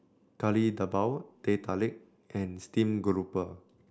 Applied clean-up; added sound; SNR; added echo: none; none; none; none.